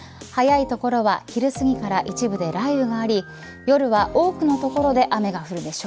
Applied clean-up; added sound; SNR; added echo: none; Keyboard (musical); 16 dB; none.